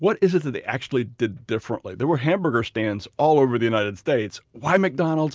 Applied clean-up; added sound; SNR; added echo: none; none; none; none.